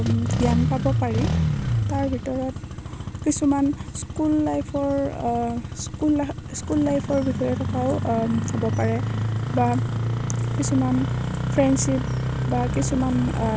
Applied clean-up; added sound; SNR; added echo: none; Engine starting; 1 dB; none.